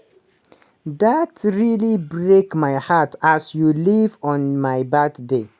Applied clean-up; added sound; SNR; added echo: none; none; none; none.